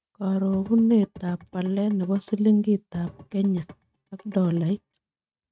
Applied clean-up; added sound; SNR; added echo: neural mask model RNNoise.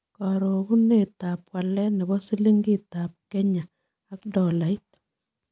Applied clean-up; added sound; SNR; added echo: none; none; none; none.